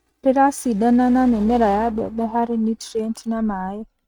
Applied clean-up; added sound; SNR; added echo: neural mask model RNNoise.